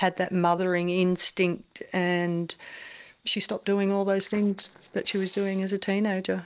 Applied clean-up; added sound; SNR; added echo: neural separator model SepFormer DNS4.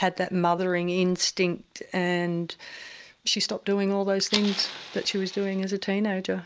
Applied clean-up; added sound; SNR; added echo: none; Fire; 10 dB; none.